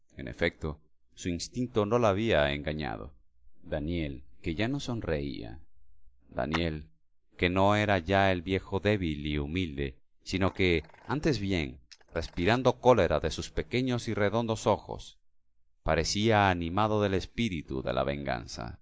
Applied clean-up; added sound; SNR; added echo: neural mask model Resemble Enhance denoiser.